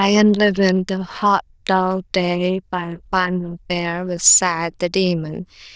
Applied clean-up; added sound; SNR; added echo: neural diffusion model UNIVERSE++.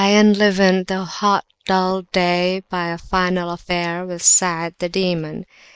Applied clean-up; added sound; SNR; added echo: neural mask model Resemble Enhance denoiser.